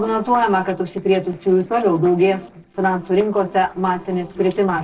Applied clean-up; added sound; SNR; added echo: neural separator model SepFormer DNS4.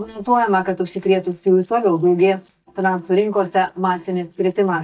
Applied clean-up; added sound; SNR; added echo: neural mask model DeepFilterNet 3.